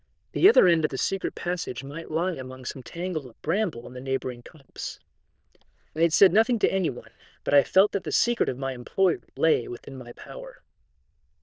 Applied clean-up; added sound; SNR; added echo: neural diffusion model UNIVERSE++.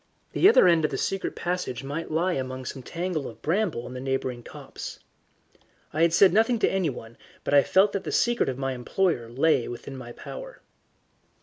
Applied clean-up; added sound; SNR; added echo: none; none; none; none.